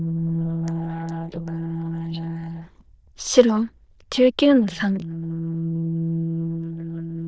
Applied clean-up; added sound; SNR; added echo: neural diffusion model UNIVERSE++.